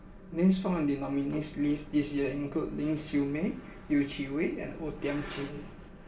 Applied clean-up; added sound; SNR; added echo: none; none; none; reverberation time 0.8 s.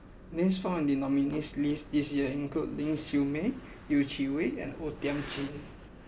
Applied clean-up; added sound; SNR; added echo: none; none; none; none.